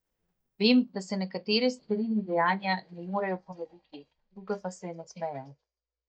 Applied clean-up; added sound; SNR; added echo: neural mask model DeepFilterNet 3.